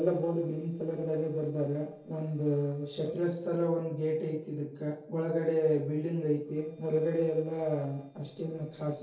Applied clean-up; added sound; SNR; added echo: neural separator model SepFormer DNS4.